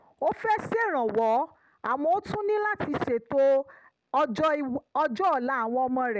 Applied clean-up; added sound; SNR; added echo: none; none; none; none.